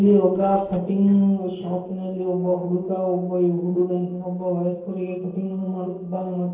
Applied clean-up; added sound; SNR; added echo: neural separator model SepFormer DNS4.